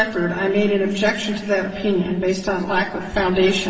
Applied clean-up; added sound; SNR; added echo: none; none; none; reverberation time 2.0 s.